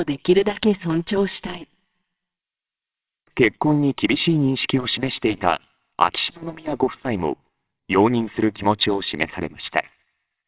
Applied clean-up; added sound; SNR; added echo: neural separator model SepFormer WHAMR!.